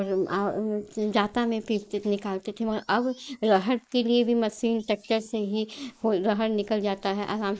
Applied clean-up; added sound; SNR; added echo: neural mask model Resemble Enhance denoiser.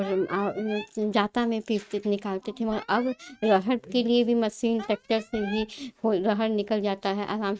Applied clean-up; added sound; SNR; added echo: neural mask model RNNoise.